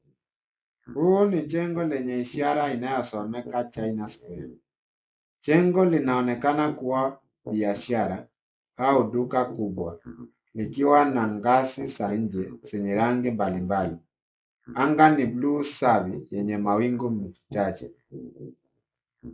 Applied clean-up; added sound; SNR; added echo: neural mask model Resemble Enhance denoiser.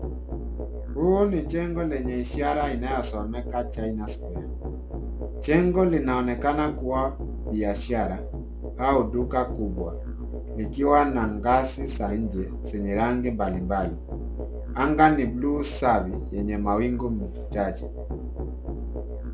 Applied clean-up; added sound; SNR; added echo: none; Musical instrument; 6 dB; none.